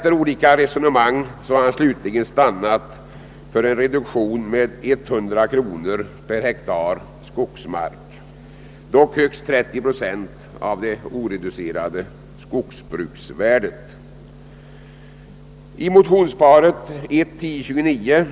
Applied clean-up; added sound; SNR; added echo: none; none; none; none.